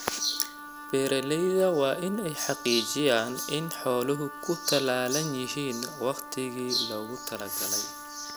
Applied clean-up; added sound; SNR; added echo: none; Wind instrument, woodwind instrument; 13 dB; none.